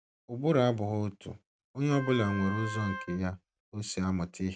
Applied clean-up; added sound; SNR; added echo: neural mask model RNNoise.